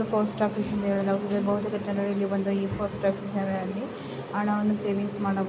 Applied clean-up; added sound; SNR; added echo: none; none; none; none.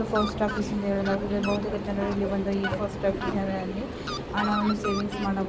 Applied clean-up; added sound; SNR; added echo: none; Fowl; 6 dB; none.